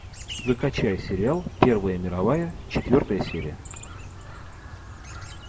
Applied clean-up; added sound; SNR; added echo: none; Chirp, tweet; 13 dB; reverberation time 1.9 s.